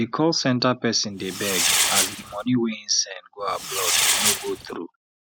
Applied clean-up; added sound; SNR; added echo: none; Fireworks; -2 dB; none.